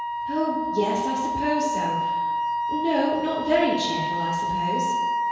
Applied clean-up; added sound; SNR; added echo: none; Wind instrument, woodwind instrument; 0 dB; reverberation time 1.2 s.